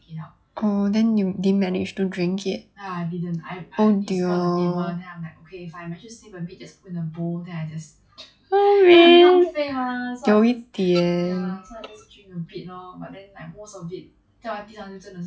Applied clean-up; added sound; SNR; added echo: classical method log-MMSE.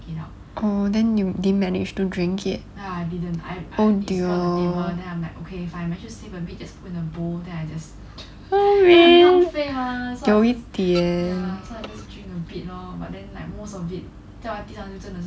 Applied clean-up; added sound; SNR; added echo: none; Printer; 17 dB; none.